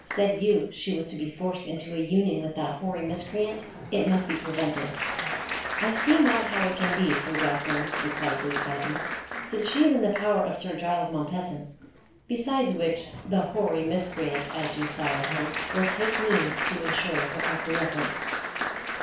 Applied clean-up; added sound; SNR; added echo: none; Applause; 5 dB; reverberation time 0.4 s.